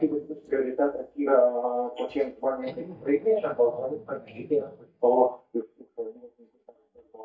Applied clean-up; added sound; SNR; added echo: neural mask model DeepFilterNet 3.